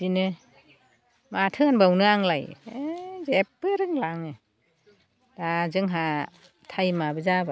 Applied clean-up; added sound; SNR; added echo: none; none; none; none.